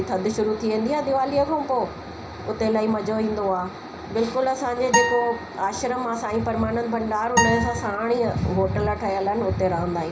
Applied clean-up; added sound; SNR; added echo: none; Acoustic guitar; 4 dB; reverberation time 0.5 s.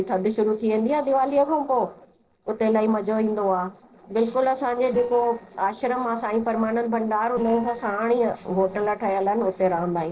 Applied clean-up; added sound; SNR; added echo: neural separator model SepFormer DNS4.